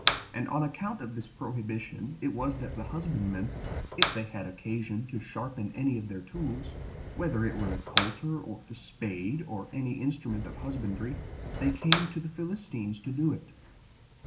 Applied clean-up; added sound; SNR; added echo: none; Fire; 3 dB; reverberation time 0.4 s.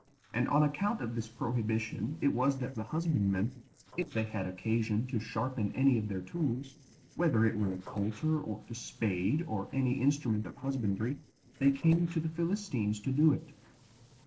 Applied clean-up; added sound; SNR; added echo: neural separator model SepFormer DNS4.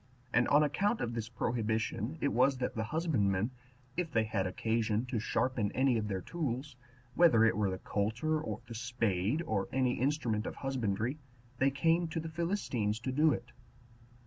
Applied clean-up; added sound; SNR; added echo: none; none; none; none.